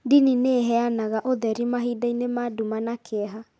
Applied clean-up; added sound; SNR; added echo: none; none; none; none.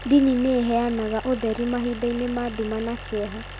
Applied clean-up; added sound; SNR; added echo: none; Idling; 13 dB; none.